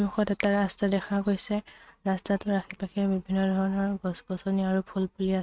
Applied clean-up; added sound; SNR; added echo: neural mask model RNNoise.